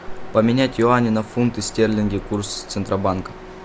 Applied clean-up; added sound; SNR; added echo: none; Truck; 18 dB; none.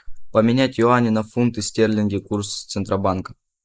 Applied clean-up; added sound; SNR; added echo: neural mask model Resemble Enhance denoiser.